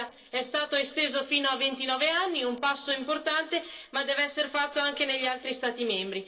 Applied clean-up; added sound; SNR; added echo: neural separator model SepFormer DNS4.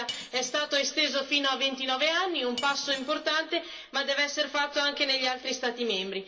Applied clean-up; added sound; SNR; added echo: none; Cutlery, silverware / Dishes, pots, and pans; 13 dB; reverberation time 0.2 s.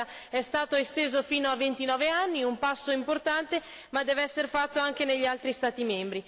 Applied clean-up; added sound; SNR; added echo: none; none; none; none.